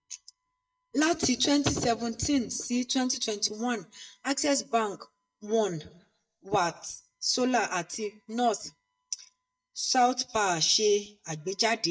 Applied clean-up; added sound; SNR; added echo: neural mask model DeepFilterNet 3.